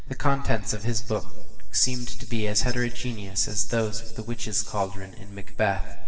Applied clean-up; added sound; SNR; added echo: none; none; none; reverberation time 3.0 s.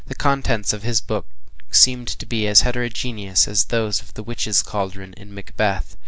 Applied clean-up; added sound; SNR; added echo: none; none; none; none.